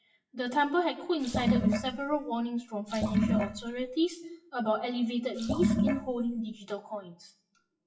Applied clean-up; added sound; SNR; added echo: classical method WPE with log-MMSE.